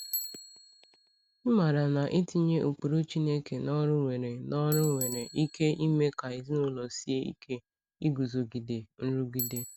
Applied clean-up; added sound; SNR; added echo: none; Bicycle; 15 dB; none.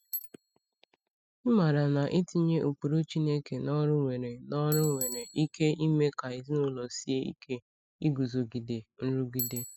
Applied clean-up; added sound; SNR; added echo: classical method spectral subtraction.